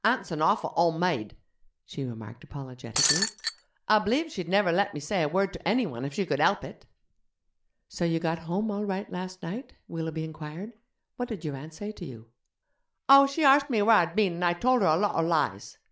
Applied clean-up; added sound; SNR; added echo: none; Shatter; -1 dB; none.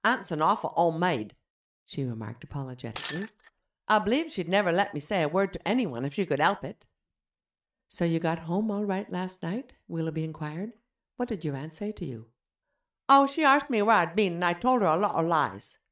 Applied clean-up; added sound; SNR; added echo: neural mask model RNNoise.